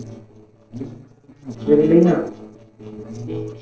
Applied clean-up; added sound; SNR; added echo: neural separator model SepFormer DNS4.